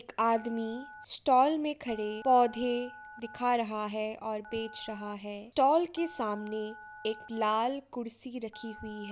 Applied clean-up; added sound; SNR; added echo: none; Telephone; 20 dB; none.